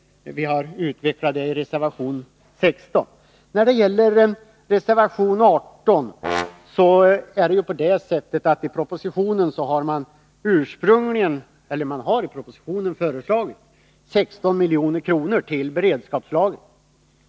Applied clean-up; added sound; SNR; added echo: none; Brass instrument; 11 dB; none.